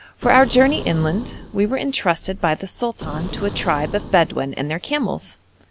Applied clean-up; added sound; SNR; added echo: none; Boom; 13 dB; none.